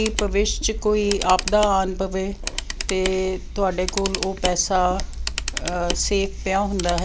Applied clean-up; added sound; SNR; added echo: none; Camera; 5 dB; none.